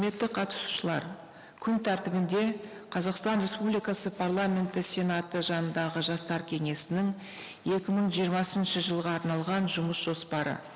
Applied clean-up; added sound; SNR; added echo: none; none; none; none.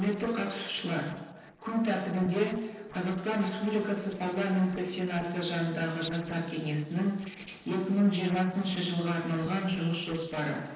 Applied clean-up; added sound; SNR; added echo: neural separator model SepFormer DNS4.